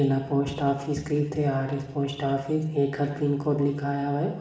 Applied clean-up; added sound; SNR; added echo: none; none; none; reverberation time 0.9 s.